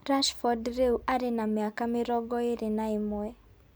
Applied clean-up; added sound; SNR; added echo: none; none; none; none.